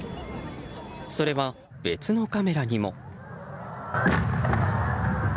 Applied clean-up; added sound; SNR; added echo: none; none; none; none.